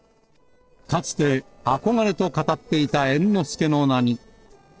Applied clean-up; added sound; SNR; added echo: neural separator model SepFormer DNS4.